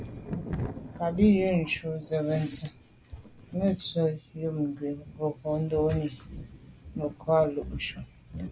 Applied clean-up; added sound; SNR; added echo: none; Thunder; 13 dB; none.